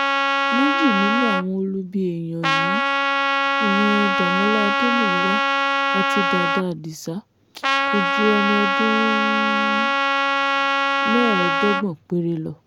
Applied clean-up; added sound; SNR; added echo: none; Trumpet; -4 dB; none.